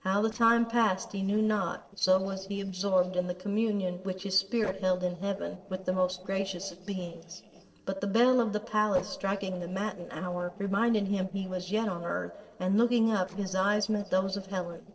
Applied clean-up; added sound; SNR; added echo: neural separator model SepFormer DNS4.